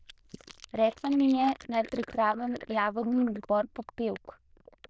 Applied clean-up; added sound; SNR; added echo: neural diffusion model UNIVERSE++.